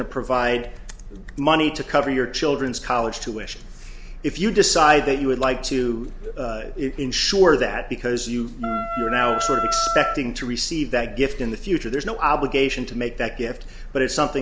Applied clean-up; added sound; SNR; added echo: none; Wind instrument, woodwind instrument; 3 dB; none.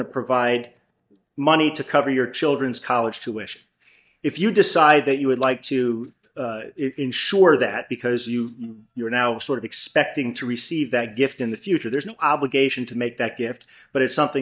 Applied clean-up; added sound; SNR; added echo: neural mask model DeepFilterNet 3.